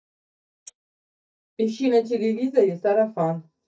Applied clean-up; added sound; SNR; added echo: neural mask model DeepFilterNet 3.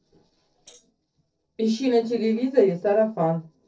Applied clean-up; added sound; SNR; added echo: neural separator model SepFormer DNS4.